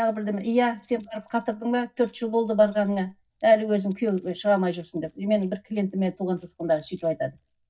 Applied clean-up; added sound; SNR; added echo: neural mask model DeepFilterNet 3.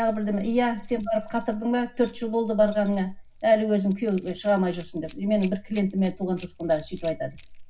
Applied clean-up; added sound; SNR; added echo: none; Keys jangling; 16 dB; reverberation time 0.4 s.